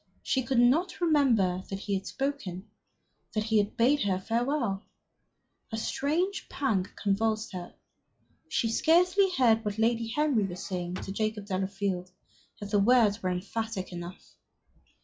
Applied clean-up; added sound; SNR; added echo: classical method log-MMSE.